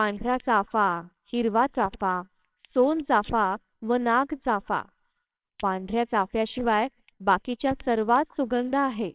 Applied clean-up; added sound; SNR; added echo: neural separator model SepFormer WHAMR!.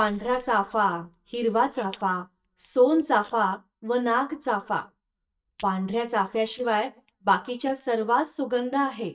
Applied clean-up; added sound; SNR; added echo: neural mask model DeepFilterNet 3.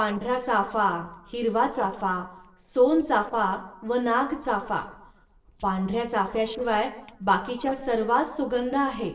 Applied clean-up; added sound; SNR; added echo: neural separator model SepFormer DNS4.